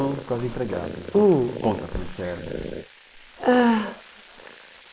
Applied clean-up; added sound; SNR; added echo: neural mask model Resemble Enhance denoiser.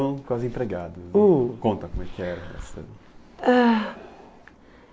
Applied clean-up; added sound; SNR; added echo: none; none; none; none.